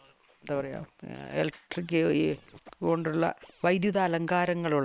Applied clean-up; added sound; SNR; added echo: neural separator model SepFormer WHAM!.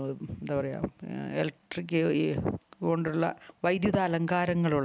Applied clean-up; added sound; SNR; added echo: none; none; none; none.